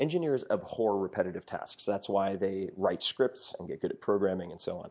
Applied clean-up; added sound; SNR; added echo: none; none; none; none.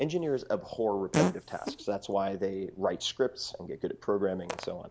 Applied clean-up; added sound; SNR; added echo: none; Fart; 6 dB; none.